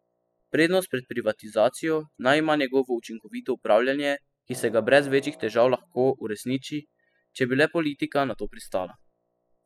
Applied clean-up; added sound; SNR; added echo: classical method spectral subtraction.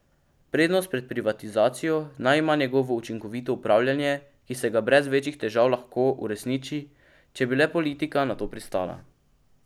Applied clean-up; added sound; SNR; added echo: none; none; none; none.